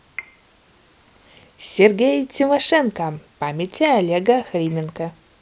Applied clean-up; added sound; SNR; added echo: neural mask model Resemble Enhance denoiser.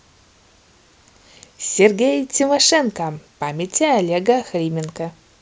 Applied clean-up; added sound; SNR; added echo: none; none; none; none.